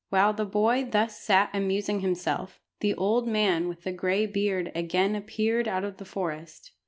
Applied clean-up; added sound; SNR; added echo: none; none; none; none.